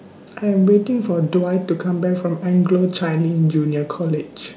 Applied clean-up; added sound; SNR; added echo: none; none; none; none.